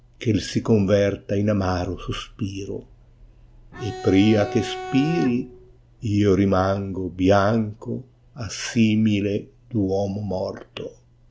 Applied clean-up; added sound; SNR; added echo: none; Bowed string instrument; 10 dB; none.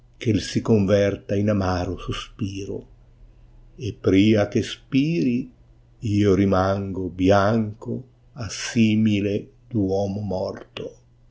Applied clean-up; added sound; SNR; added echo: none; none; none; none.